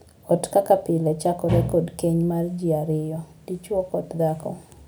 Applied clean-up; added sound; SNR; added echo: none; none; none; none.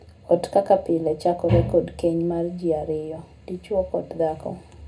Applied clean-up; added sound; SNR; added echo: none; none; none; reverberation time 0.2 s.